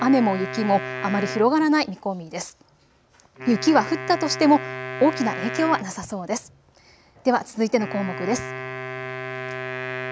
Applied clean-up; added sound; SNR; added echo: none; Wind instrument, woodwind instrument; 10 dB; none.